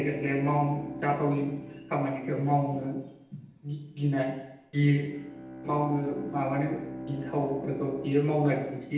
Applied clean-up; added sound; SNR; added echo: none; Bowed string instrument; 13 dB; reverberation time 0.9 s.